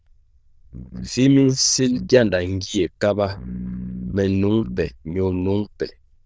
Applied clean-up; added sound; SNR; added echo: neural diffusion model UNIVERSE++.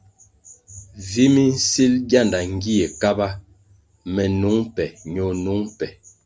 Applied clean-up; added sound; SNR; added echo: none; none; none; none.